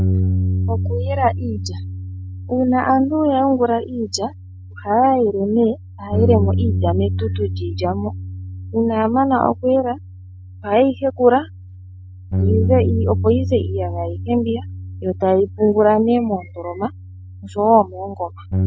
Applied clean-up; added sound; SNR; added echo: none; Bass guitar; 4 dB; none.